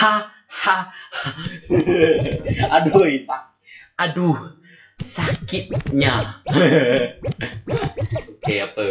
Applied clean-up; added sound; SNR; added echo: classical method WPE with log-MMSE.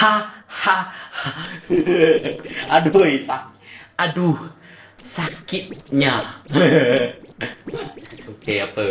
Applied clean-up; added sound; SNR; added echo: neural separator model SepFormer DNS4.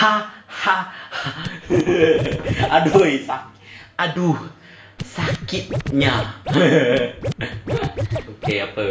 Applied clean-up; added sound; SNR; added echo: none; Scratching (performance technique); 6 dB; reverberation time 0.5 s.